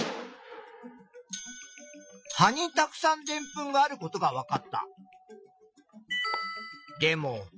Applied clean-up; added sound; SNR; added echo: classical method Wiener filter.